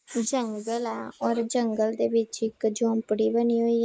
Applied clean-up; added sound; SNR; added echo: neural mask model Resemble Enhance denoiser.